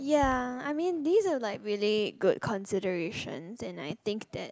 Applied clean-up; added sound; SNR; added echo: none; Bass drum; 18 dB; none.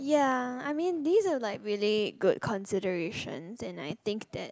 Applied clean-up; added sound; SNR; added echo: none; none; none; none.